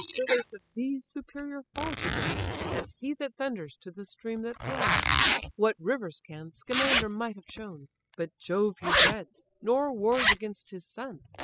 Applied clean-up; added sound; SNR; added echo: classical method spectral subtraction.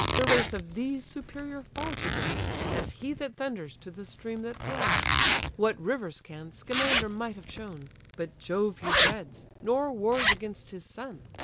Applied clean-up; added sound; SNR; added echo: none; Zipper (clothing); -4 dB; none.